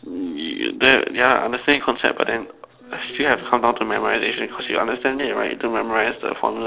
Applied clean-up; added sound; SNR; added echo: neural separator model SepFormer DNS4.